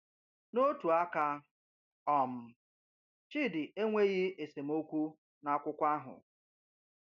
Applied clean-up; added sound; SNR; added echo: none; none; none; none.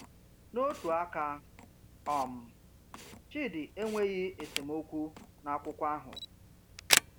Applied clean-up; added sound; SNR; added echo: none; Camera; 2 dB; none.